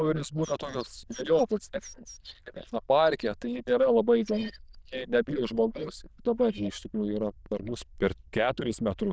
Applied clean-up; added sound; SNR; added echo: neural diffusion model UNIVERSE++.